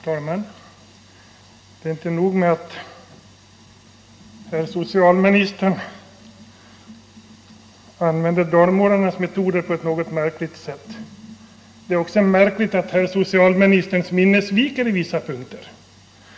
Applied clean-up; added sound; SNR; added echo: none; none; none; reverberation time 0.5 s.